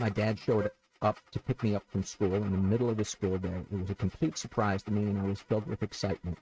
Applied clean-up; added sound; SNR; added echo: neural mask model RNNoise.